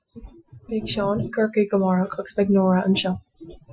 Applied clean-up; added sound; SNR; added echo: classical method Wiener filter.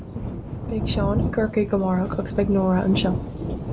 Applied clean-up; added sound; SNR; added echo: none; Thunder; 4 dB; none.